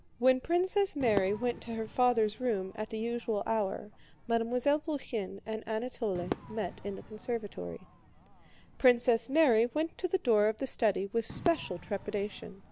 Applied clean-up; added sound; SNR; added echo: none; Crowd / Fireworks; 16 dB; none.